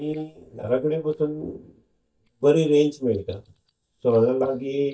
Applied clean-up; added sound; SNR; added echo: neural mask model DeepFilterNet 3.